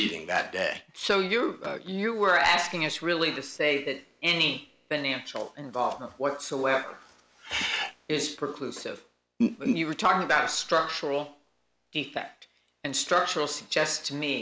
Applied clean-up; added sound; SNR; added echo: none; none; none; none.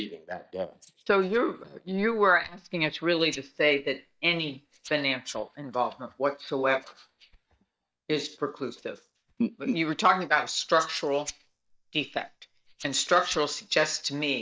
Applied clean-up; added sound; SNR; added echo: neural mask model DeepFilterNet 3.